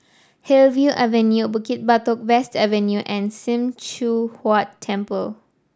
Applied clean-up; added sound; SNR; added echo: none; none; none; none.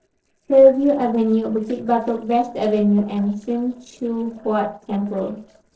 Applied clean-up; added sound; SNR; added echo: neural separator model SepFormer DNS4.